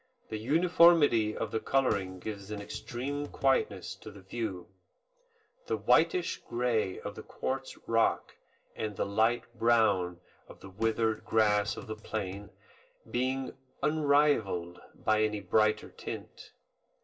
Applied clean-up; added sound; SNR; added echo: none; Drum kit; 17 dB; reverberation time 0.2 s.